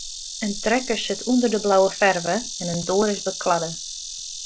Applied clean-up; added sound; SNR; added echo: none; Insect; 10 dB; none.